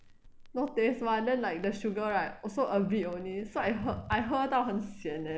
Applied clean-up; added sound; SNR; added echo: none; Crackle; 20 dB; none.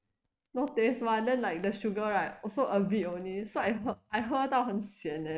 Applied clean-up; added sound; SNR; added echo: neural mask model RNNoise.